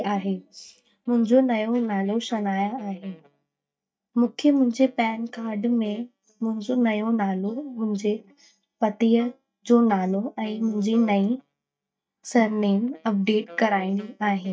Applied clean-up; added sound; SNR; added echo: neural mask model DeepFilterNet 3.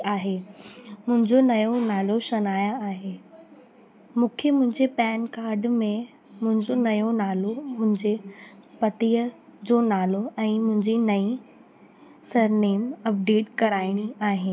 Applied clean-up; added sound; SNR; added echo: none; none; none; none.